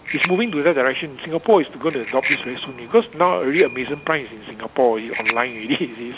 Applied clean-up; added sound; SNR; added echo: none; Bicycle bell; 10 dB; none.